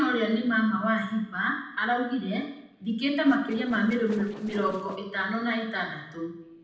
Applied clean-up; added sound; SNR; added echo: neural separator model SepFormer DNS4.